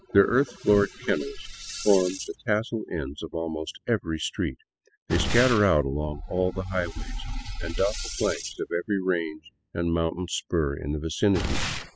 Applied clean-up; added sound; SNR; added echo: classical method spectral subtraction.